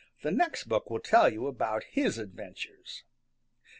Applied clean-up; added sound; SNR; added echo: none; none; none; none.